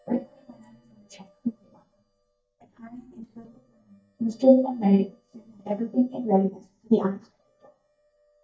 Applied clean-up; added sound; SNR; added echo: neural mask model DeepFilterNet 3.